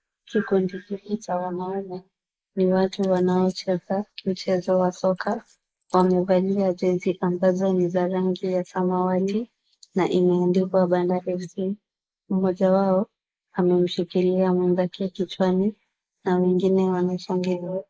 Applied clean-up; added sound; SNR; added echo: neural mask model Resemble Enhance denoiser.